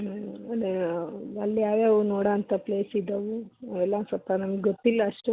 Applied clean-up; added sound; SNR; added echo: none; none; none; none.